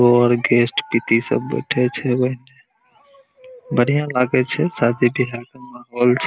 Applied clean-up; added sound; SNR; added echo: none; none; none; none.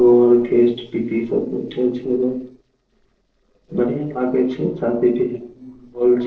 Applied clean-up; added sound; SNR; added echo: neural separator model SepFormer DNS4.